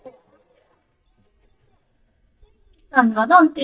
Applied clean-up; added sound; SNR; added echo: neural mask model DeepFilterNet 3.